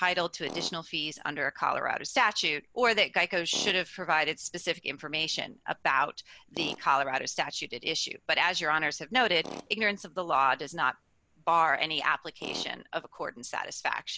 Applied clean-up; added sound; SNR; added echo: none; Tools; 20 dB; none.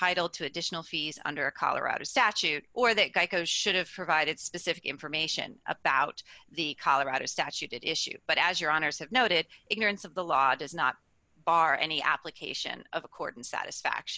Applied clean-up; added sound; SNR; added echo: none; none; none; none.